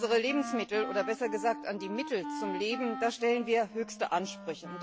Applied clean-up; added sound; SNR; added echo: none; Wind instrument, woodwind instrument; 9 dB; none.